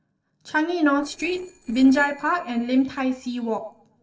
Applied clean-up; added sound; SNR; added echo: neural separator model SepFormer DNS4.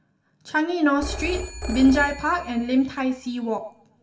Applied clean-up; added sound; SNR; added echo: none; Telephone; 11 dB; reverberation time 0.6 s.